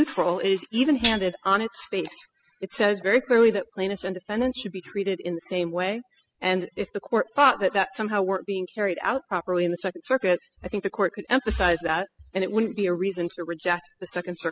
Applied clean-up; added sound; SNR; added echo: classical method spectral subtraction.